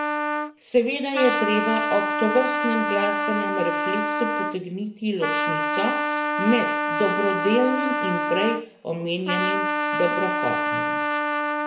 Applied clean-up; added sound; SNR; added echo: none; Trumpet; -1 dB; reverberation time 1.3 s.